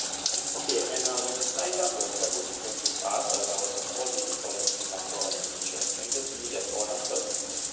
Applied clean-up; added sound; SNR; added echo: none; Bathtub (filling or washing); -4 dB; reverberation time 1.0 s.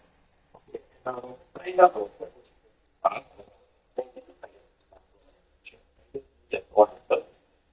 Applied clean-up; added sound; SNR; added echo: neural mask model DeepFilterNet 3.